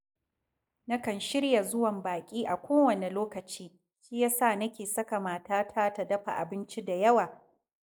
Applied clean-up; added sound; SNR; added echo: neural mask model Resemble Enhance denoiser.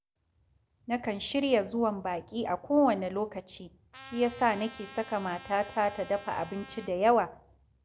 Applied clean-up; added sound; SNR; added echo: none; Trumpet; 19 dB; none.